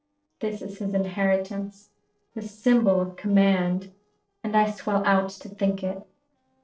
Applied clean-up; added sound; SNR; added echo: neural separator model SepFormer DNS4.